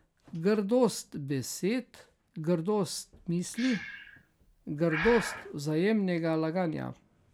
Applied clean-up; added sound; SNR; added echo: none; Breathing; 13 dB; none.